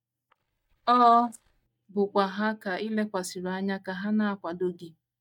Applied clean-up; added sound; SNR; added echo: neural mask model DeepFilterNet 3.